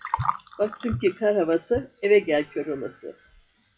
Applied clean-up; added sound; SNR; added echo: classical method WPE with log-MMSE.